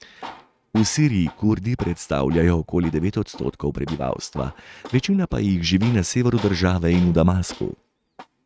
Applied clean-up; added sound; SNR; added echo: neural mask model RNNoise.